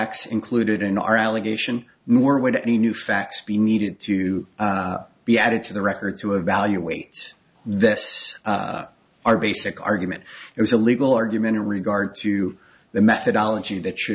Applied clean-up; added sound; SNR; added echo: none; none; none; none.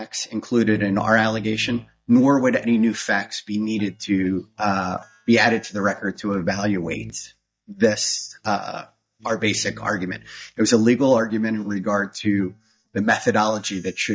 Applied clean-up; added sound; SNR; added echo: neural mask model DeepFilterNet 3.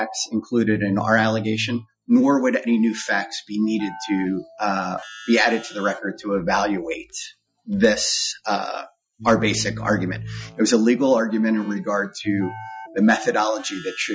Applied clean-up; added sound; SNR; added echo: classical method Wiener filter.